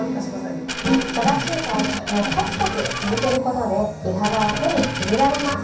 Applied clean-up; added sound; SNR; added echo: none; Coin (dropping); 6 dB; reverberation time 0.7 s.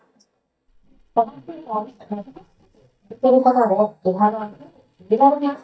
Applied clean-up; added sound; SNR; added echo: neural mask model DeepFilterNet 3.